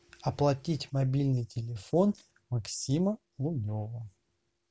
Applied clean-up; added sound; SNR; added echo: none; none; none; none.